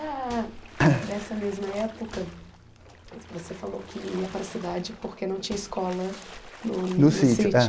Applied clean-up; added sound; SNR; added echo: none; Splash, splatter + Microwave oven; 19 dB; none.